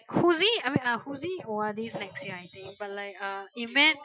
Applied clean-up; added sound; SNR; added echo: classical method Wiener filter.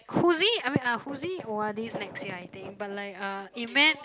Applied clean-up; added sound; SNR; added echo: none; none; none; none.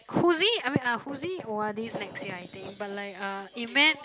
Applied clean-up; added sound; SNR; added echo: none; Wind chime; 18 dB; none.